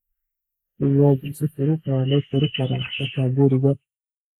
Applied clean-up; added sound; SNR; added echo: neural mask model Resemble Enhance denoiser.